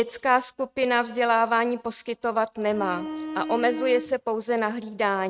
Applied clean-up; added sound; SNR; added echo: neural mask model RNNoise.